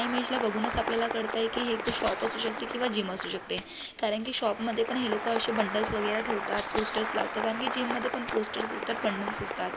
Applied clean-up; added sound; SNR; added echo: none; Applause + Rattle (instrument); 0 dB; none.